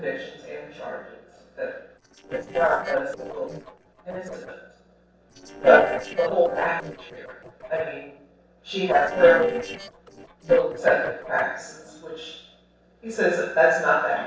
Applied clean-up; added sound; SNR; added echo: neural separator model SepFormer DNS4.